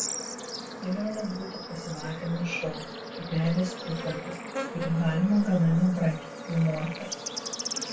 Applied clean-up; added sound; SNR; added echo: none; Bird / Insect; 7 dB; reverberation time 0.2 s.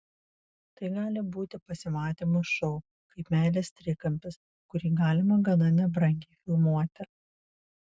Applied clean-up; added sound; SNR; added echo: none; none; none; none.